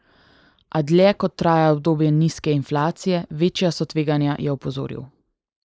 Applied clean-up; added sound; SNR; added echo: neural mask model Resemble Enhance denoiser.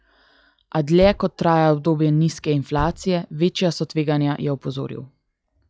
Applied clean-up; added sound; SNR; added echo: classical method log-MMSE.